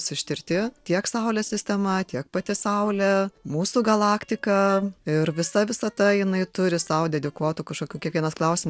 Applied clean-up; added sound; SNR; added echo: neural separator model SepFormer DNS4.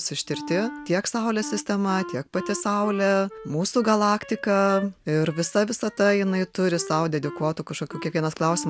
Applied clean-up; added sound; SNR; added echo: none; Wind instrument, woodwind instrument; 16 dB; none.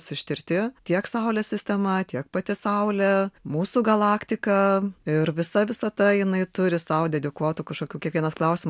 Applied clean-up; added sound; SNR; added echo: none; none; none; none.